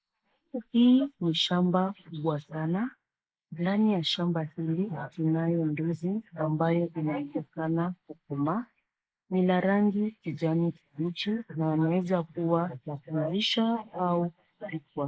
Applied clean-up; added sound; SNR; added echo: neural mask model Resemble Enhance denoiser.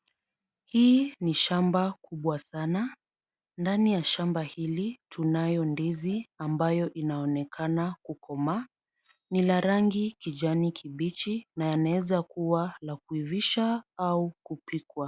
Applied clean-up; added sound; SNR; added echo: none; none; none; none.